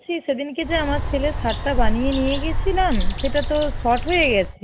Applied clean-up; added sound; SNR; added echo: none; Bird; 0 dB; none.